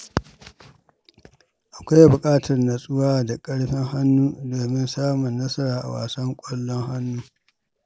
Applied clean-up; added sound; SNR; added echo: none; none; none; none.